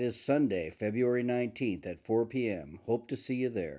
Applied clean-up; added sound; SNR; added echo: none; none; none; none.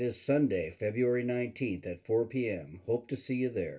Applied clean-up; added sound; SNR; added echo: none; none; none; reverberation time 0.2 s.